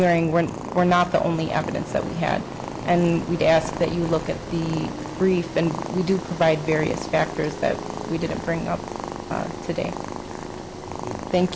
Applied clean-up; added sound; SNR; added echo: none; Engine + Purr; 9 dB; none.